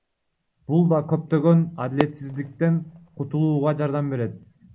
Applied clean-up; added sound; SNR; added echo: none; Fireworks; 16 dB; none.